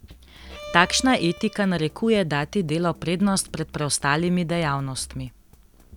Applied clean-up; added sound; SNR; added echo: none; Drum kit + Bowed string instrument; 19 dB; none.